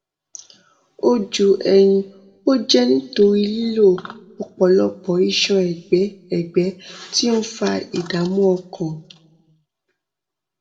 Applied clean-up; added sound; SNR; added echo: none; none; none; reverberation time 0.9 s.